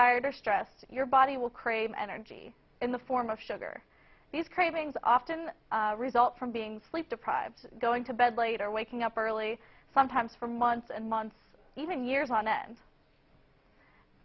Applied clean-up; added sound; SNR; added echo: none; none; none; none.